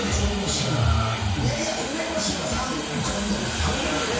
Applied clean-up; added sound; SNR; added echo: none; Hiss; 6 dB; reverberation time 0.6 s.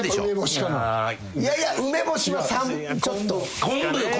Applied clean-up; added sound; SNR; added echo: none; none; none; none.